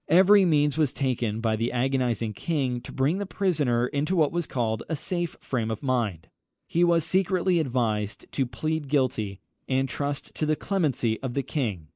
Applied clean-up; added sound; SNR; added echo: neural mask model Resemble Enhance denoiser.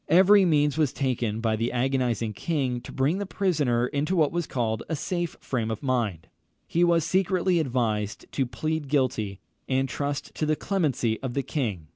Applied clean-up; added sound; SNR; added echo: none; none; none; none.